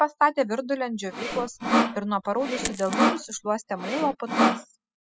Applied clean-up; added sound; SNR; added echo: classical method spectral subtraction.